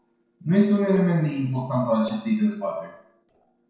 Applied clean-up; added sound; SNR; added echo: neural separator model SepFormer DNS4.